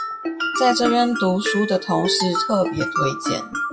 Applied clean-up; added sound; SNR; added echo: classical method WPE with log-MMSE.